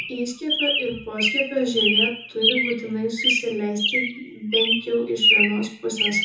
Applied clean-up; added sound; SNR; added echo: none; Chirp, tweet; -2 dB; reverberation time 0.5 s.